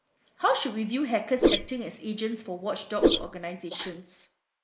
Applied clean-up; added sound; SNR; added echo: neural mask model Resemble Enhance denoiser.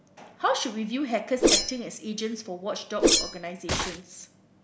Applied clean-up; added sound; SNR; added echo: none; Whoosh, swoosh, swish; -2 dB; none.